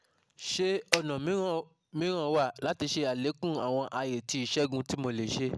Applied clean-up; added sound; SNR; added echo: none; Finger snapping; -1 dB; none.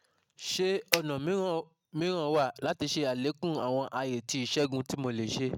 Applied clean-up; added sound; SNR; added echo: neural mask model RNNoise.